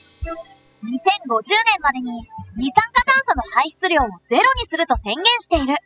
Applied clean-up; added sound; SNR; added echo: classical method spectral subtraction.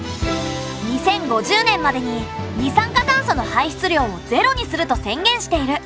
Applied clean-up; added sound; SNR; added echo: none; none; none; none.